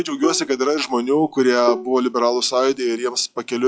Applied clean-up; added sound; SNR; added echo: classical method log-MMSE.